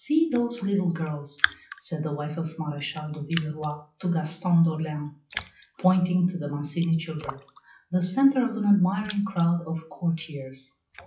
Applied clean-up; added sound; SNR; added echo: classical method WPE with log-MMSE.